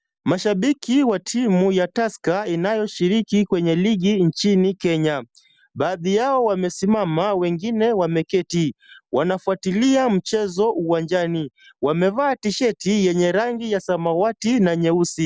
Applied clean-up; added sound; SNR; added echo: none; none; none; none.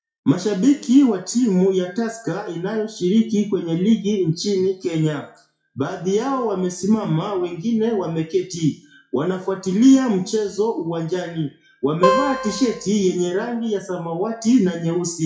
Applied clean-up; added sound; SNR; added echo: classical method WPE with log-MMSE.